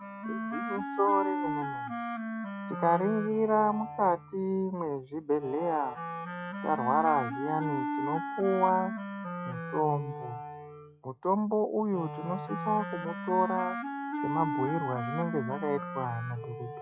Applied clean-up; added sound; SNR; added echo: classical method log-MMSE.